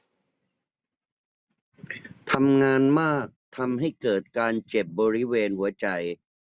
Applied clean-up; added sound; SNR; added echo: none; none; none; none.